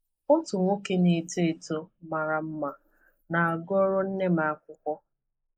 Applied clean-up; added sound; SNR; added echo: neural mask model Resemble Enhance denoiser.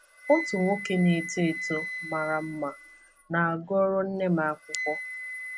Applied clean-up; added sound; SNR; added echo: none; Wind instrument, woodwind instrument; 10 dB; none.